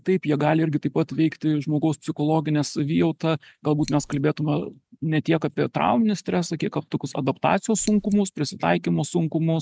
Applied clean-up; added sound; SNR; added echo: none; Scissors; 19 dB; none.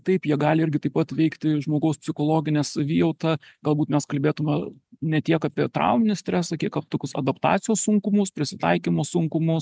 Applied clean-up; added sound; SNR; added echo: none; none; none; none.